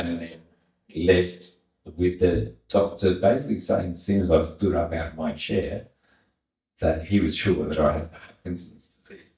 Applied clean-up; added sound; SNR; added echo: neural mask model DeepFilterNet 3.